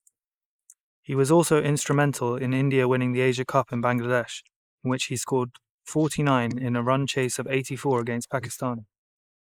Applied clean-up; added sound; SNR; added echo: neural mask model Resemble Enhance denoiser.